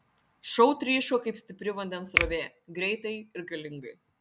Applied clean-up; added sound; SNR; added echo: none; Finger snapping; 3 dB; none.